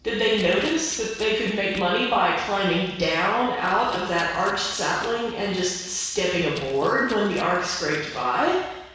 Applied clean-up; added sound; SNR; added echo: neural separator model SepFormer DNS4.